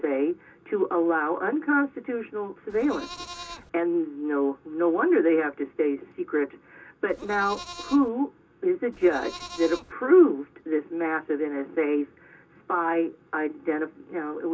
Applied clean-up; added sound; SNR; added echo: none; Livestock, farm animals, working animals; 14 dB; reverberation time 0.2 s.